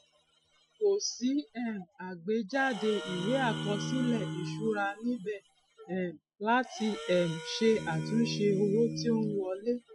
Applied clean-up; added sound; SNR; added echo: classical method Wiener filter.